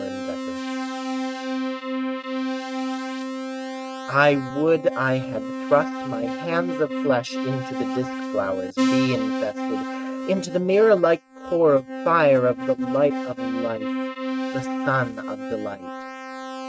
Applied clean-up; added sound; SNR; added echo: neural mask model RNNoise.